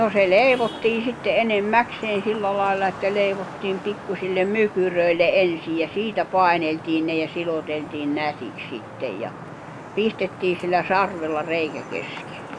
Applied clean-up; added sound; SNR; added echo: none; Traffic noise, roadway noise / Vehicle horn, car horn, honking; 14 dB; none.